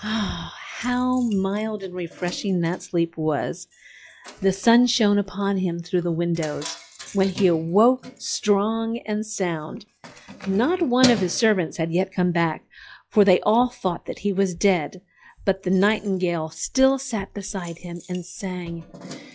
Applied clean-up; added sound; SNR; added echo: classical method log-MMSE.